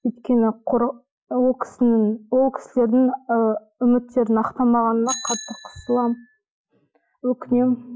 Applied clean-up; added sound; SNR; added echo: classical method Wiener filter.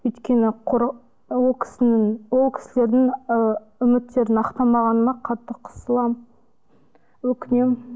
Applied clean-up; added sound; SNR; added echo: none; none; none; none.